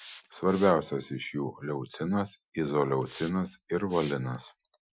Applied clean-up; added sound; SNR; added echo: classical method Wiener filter.